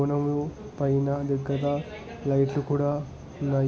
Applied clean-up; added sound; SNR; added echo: none; none; none; none.